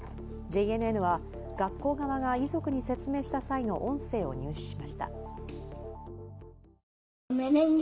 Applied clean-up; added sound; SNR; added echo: none; none; none; none.